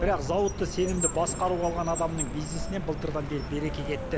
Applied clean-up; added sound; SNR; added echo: none; Car; 3 dB; none.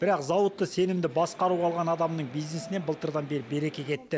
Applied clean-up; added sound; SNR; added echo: none; none; none; none.